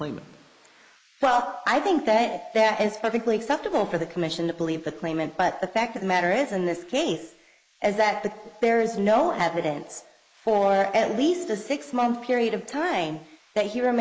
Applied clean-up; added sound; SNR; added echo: neural mask model Resemble Enhance denoiser.